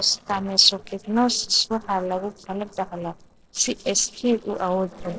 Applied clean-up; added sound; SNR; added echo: neural separator model SepFormer DNS4.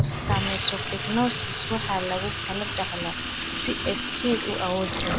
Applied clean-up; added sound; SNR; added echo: none; Sink (filling or washing) / Water tap, faucet; 0 dB; none.